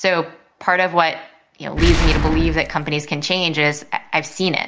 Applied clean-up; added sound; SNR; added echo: none; Boom; 2 dB; none.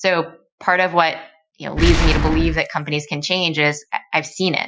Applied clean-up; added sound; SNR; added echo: classical method Wiener filter.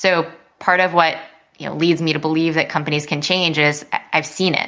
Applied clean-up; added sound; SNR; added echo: none; none; none; none.